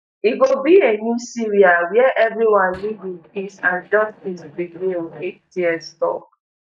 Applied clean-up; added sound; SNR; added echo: neural mask model DeepFilterNet 3.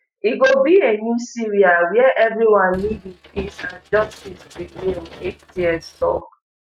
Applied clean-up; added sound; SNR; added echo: neural mask model RNNoise.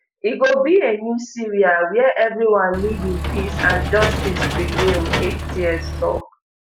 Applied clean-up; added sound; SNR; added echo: none; Engine / Mechanisms; 3 dB; none.